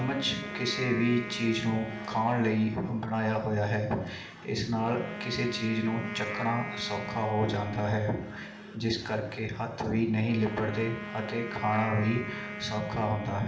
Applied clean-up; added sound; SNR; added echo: none; Wind instrument, woodwind instrument; 10 dB; reverberation time 0.8 s.